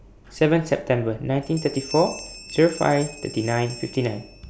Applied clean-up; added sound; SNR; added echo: none; Bell; 16 dB; none.